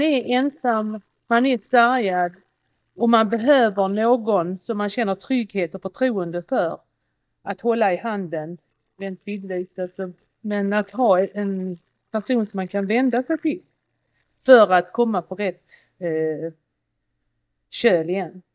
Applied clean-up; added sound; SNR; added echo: neural mask model DeepFilterNet 3.